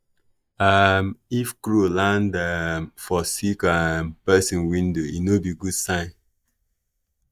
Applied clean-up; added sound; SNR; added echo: neural mask model DeepFilterNet 3.